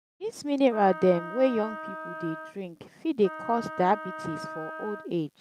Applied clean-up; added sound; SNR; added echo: none; Wind instrument, woodwind instrument; 11 dB; none.